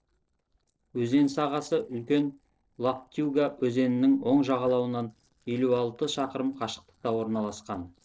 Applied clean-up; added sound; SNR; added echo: neural separator model SepFormer DNS4.